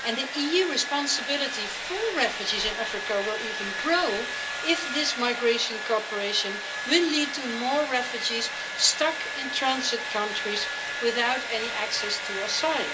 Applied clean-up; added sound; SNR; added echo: none; Domestic sounds, home sounds; 5 dB; reverberation time 0.2 s.